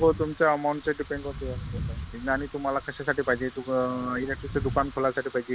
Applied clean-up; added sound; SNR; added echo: none; Wind / Rain; 10 dB; none.